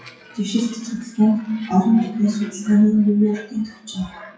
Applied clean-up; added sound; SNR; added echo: classical method WPE with log-MMSE.